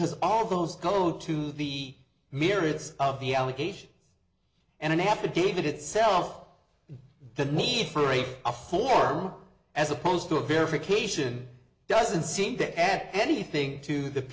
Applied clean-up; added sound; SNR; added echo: none; none; none; none.